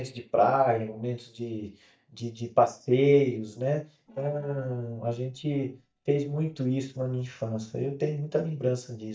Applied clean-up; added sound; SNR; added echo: neural mask model DeepFilterNet 3.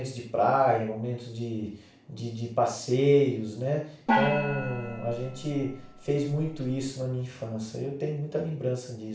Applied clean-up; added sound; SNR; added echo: none; Gong; 4 dB; reverberation time 0.4 s.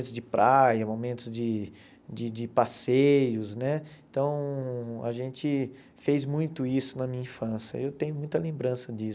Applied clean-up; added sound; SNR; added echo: none; none; none; none.